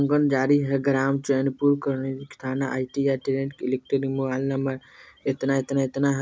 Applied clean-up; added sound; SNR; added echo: none; none; none; none.